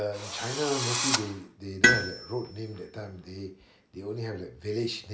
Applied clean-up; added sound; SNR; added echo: none; Tools + Drill; -3 dB; none.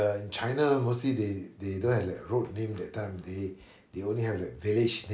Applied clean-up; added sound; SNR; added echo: none; none; none; none.